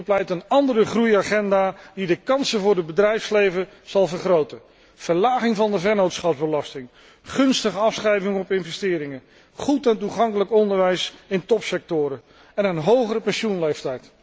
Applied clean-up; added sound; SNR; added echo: none; none; none; none.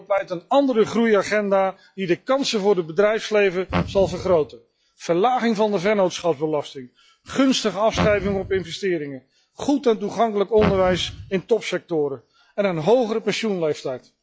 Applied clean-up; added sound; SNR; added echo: classical method log-MMSE.